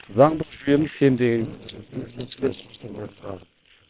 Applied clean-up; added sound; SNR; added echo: neural separator model SepFormer WHAM!.